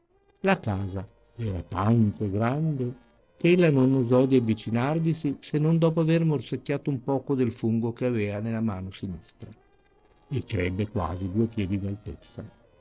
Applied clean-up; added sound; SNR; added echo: neural separator model SepFormer DNS4.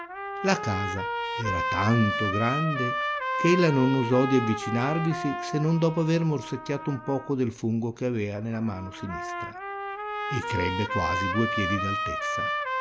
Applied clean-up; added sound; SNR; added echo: none; Trumpet; 4 dB; none.